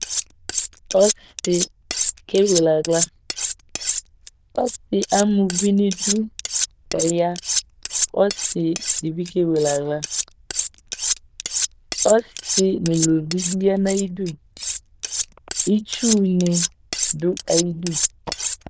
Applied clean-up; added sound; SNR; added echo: neural diffusion model UNIVERSE++.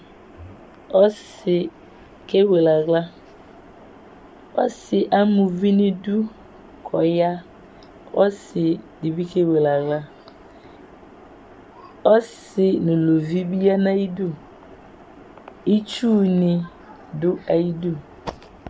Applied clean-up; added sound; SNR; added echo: none; none; none; none.